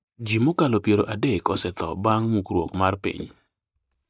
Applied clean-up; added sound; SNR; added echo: neural mask model DeepFilterNet 3.